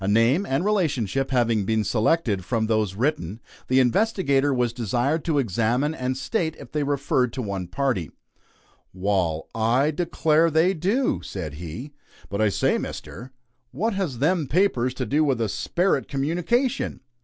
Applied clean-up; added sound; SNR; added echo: none; none; none; none.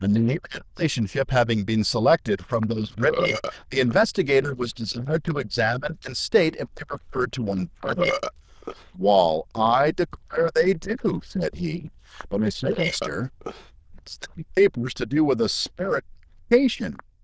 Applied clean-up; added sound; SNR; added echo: neural diffusion model UNIVERSE++.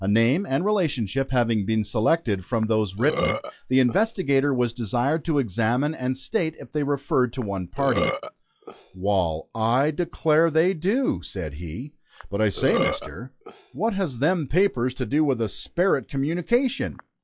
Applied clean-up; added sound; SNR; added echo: classical method log-MMSE.